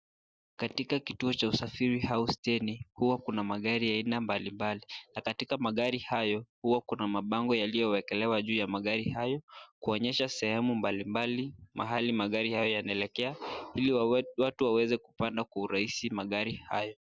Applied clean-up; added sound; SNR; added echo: none; none; none; none.